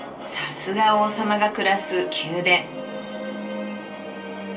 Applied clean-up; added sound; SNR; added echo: none; none; none; reverberation time 0.3 s.